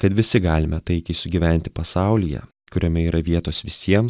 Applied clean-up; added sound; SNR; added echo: none; none; none; none.